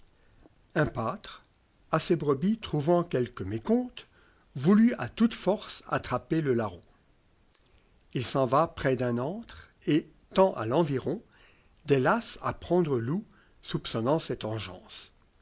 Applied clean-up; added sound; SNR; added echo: none; none; none; none.